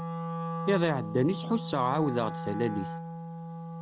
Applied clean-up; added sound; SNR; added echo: none; Wind instrument, woodwind instrument; 5 dB; none.